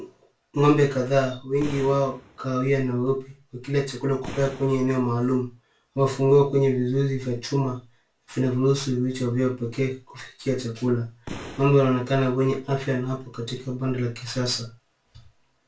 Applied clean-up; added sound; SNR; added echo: none; Boom; 15 dB; reverberation time 0.2 s.